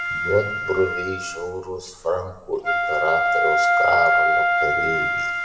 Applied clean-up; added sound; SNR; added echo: none; Wind instrument, woodwind instrument; -5 dB; reverberation time 1.0 s.